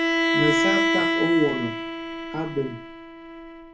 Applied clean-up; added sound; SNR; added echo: none; Bowed string instrument; -4 dB; reverberation time 0.3 s.